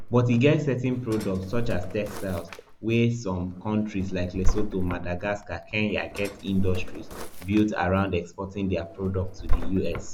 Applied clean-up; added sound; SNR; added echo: none; Drawer open or close; 3 dB; none.